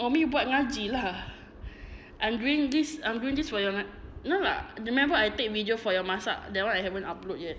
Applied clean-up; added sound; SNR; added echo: none; none; none; none.